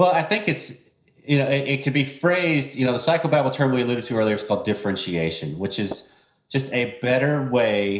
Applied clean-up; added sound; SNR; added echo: neural separator model SepFormer DNS4.